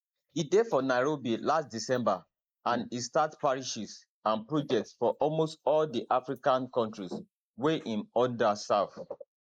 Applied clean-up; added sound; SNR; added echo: neural mask model Resemble Enhance denoiser.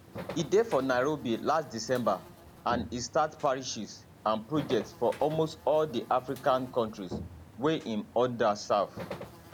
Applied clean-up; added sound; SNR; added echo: none; Buzz; 15 dB; none.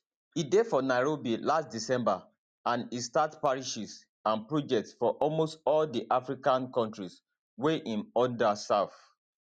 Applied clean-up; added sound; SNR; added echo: none; none; none; none.